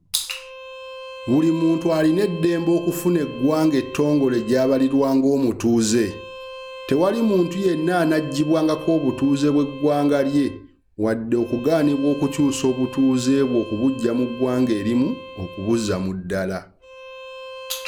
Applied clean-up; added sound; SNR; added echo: none; Bowed string instrument; 17 dB; none.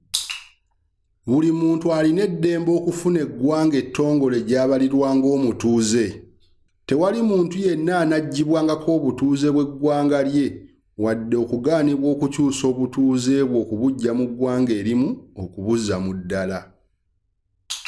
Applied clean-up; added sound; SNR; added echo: none; none; none; none.